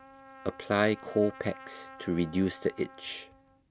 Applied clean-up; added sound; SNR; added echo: none; Trumpet; 19 dB; none.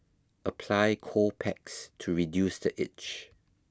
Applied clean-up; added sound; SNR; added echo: none; none; none; none.